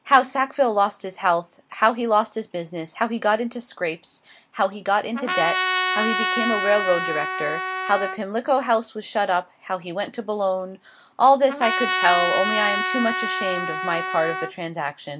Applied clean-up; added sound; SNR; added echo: none; Trumpet; 2 dB; none.